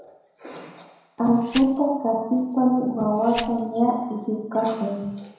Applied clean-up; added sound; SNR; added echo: none; Glass; 15 dB; reverberation time 1.0 s.